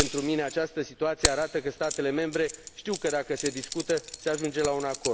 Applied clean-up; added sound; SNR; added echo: none; Keys jangling; 6 dB; none.